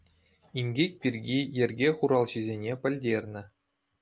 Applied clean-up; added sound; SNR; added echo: none; none; none; none.